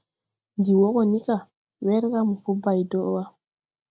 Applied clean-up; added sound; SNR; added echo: none; none; none; none.